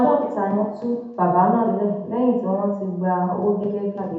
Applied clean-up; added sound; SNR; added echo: none; none; none; reverberation time 0.8 s.